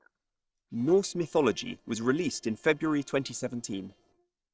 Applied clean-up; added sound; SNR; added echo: neural separator model SepFormer DNS4.